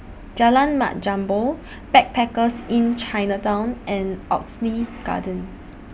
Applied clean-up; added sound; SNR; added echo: none; none; none; none.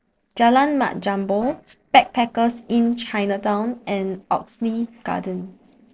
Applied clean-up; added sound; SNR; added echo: neural separator model SepFormer DNS4.